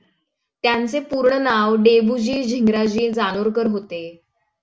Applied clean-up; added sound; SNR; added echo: none; none; none; none.